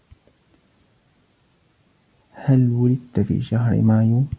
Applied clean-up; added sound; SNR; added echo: none; none; none; none.